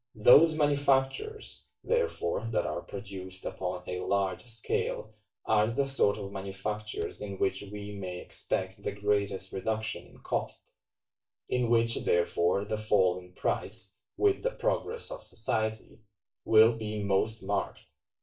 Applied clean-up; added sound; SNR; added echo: neural mask model DeepFilterNet 3.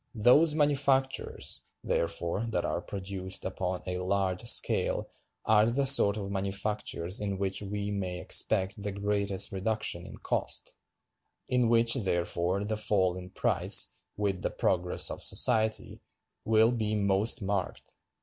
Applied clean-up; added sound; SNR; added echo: none; none; none; none.